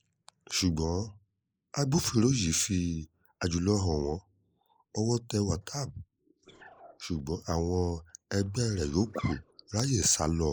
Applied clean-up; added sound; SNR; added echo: neural mask model Resemble Enhance denoiser.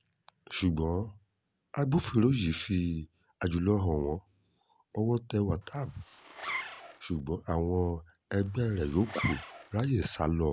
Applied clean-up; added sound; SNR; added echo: none; Zipper (clothing); 12 dB; none.